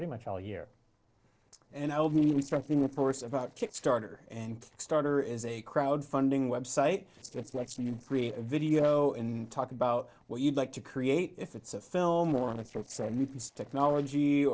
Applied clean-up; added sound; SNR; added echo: neural separator model SepFormer DNS4.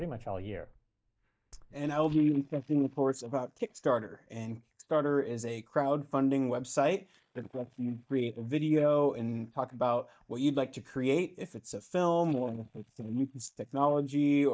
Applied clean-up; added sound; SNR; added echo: neural mask model DeepFilterNet 3.